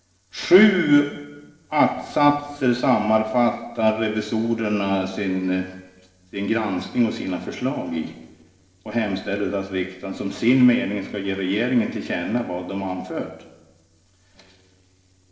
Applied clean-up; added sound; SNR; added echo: neural separator model SepFormer DNS4.